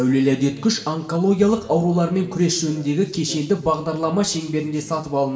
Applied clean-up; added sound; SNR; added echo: none; none; none; reverberation time 0.7 s.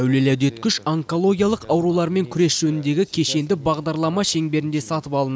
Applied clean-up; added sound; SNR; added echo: none; none; none; none.